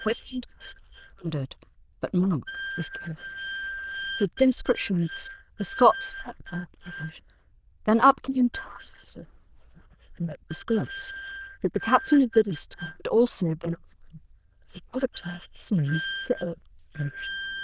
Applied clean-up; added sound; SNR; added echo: neural diffusion model UNIVERSE++.